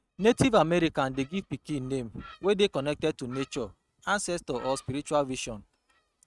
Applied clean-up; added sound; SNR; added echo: neural mask model RNNoise.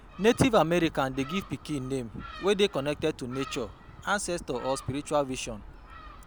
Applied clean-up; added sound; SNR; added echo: none; Gull, seagull; 17 dB; none.